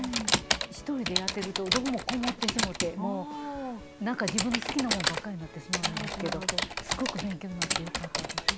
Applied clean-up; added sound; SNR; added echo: none; Typing; -1 dB; none.